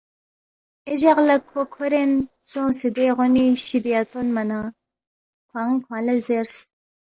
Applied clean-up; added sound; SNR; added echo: neural separator model SepFormer DNS4.